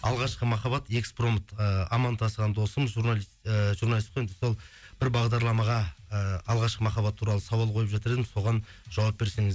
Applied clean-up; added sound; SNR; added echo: none; none; none; none.